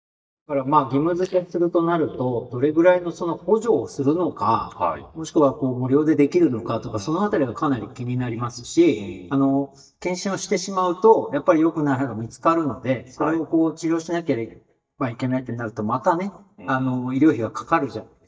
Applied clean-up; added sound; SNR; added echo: neural mask model DeepFilterNet 3.